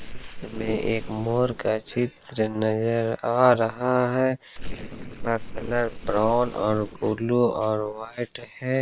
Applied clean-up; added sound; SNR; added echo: neural separator model SepFormer WHAM!.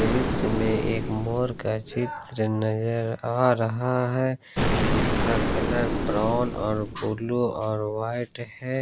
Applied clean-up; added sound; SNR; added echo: none; Explosion; 2 dB; none.